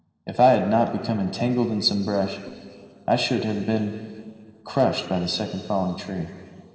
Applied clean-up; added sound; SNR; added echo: neural separator model SepFormer DNS4.